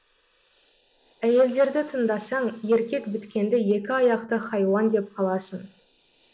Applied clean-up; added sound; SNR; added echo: neural mask model Resemble Enhance denoiser.